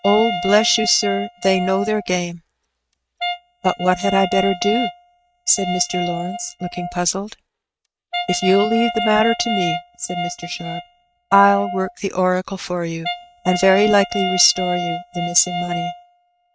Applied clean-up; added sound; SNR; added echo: neural mask model RNNoise.